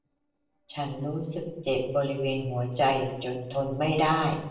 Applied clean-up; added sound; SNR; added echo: neural separator model SepFormer DNS4.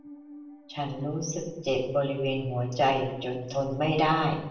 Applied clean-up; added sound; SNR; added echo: none; Musical instrument; 20 dB; reverberation time 0.7 s.